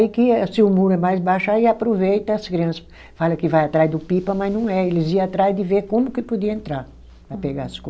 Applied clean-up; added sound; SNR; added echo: none; none; none; none.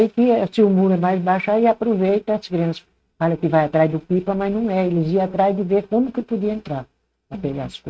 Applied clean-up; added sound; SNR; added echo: neural mask model RNNoise.